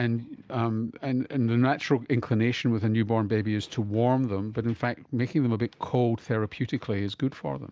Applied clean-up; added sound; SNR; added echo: none; none; none; none.